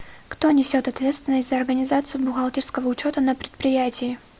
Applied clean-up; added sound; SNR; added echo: none; none; none; none.